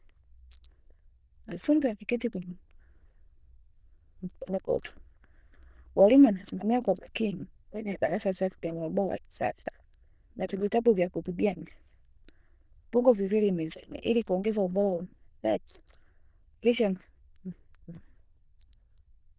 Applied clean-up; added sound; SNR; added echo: neural diffusion model UNIVERSE++.